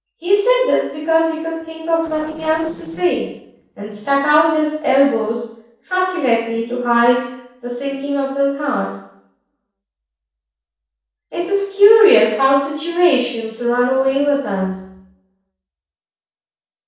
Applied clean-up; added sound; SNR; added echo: neural separator model SepFormer DNS4.